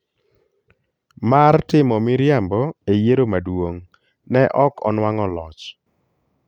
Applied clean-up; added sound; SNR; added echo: none; none; none; none.